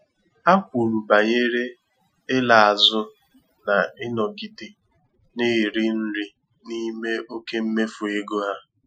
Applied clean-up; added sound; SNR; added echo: classical method Wiener filter.